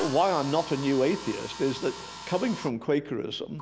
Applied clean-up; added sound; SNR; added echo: none; Drill; 14 dB; none.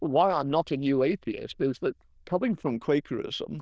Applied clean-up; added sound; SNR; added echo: neural diffusion model UNIVERSE++.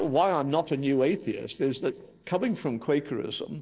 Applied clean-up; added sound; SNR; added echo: neural separator model SepFormer DNS4.